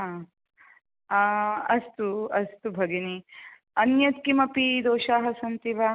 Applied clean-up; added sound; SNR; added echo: none; none; none; none.